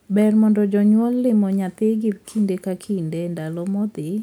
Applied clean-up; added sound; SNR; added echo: none; none; none; none.